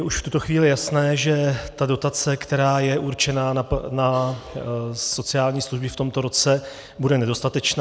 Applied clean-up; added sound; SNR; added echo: none; none; none; none.